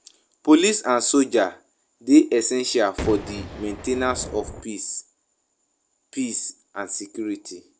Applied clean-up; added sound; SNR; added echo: none; Boom; 11 dB; none.